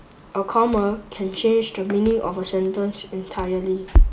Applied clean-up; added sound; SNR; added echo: none; Crackle; 2 dB; none.